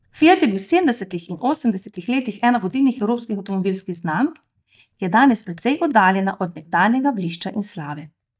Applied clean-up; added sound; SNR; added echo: neural mask model DeepFilterNet 3.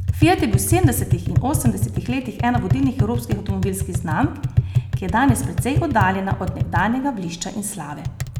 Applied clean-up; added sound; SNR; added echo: none; Tap; 0 dB; none.